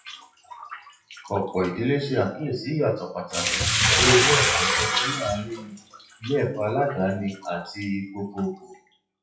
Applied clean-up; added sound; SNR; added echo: classical method WPE with log-MMSE.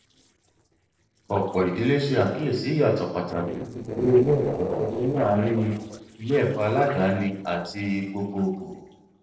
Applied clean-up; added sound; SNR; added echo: neural separator model SepFormer DNS4.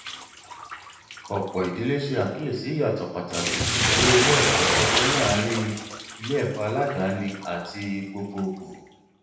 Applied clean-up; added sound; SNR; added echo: none; Bathtub (filling or washing); 0 dB; reverberation time 0.9 s.